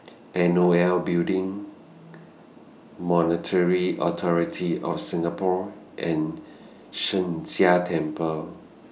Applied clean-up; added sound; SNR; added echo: none; none; none; none.